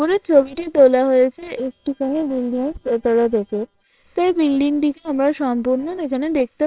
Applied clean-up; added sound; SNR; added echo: neural separator model SepFormer WHAMR!.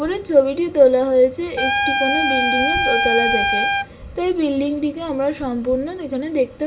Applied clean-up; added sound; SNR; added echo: none; Trumpet; 0 dB; reverberation time 0.4 s.